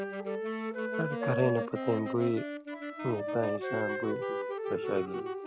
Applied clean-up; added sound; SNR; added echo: none; Wind instrument, woodwind instrument + Wind instrument, woodwind instrument; 1 dB; none.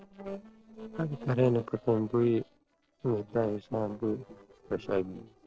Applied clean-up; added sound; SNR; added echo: neural separator model SepFormer DNS4.